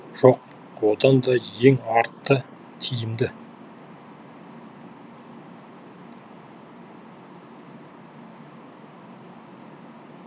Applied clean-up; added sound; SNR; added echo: none; none; none; none.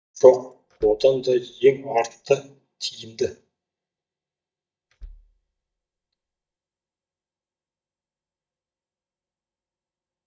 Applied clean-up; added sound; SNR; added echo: neural mask model DeepFilterNet 3.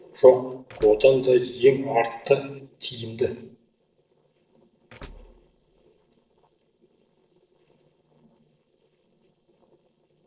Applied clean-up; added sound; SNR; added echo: neural separator model SepFormer DNS4.